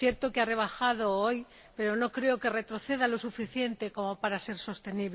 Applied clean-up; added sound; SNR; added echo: none; none; none; none.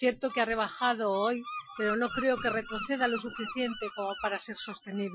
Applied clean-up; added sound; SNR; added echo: classical method Wiener filter.